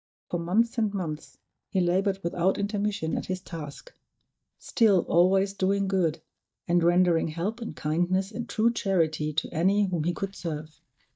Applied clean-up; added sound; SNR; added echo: neural mask model DeepFilterNet 3.